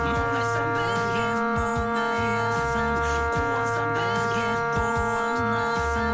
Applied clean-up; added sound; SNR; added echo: none; Wind instrument, woodwind instrument; -4 dB; none.